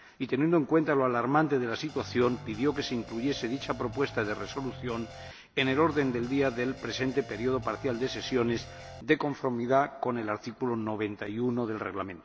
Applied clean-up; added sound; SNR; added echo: none; Guitar; 14 dB; none.